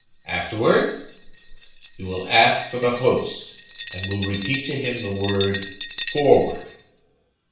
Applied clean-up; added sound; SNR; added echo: none; Glass; 13 dB; reverberation time 0.7 s.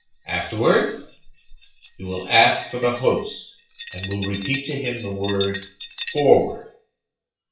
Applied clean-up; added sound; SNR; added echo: classical method WPE with log-MMSE.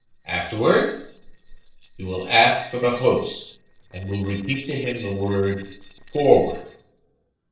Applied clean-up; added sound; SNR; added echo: neural separator model SepFormer DNS4.